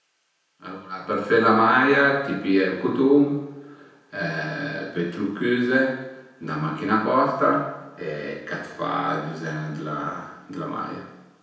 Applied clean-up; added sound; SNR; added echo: none; none; none; reverberation time 0.9 s.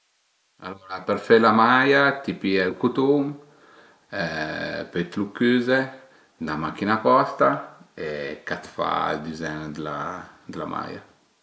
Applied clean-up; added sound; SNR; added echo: none; none; none; none.